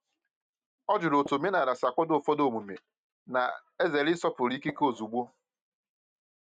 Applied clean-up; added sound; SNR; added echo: neural mask model RNNoise.